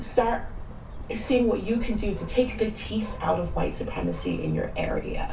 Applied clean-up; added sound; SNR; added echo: none; Bird; 7 dB; reverberation time 0.2 s.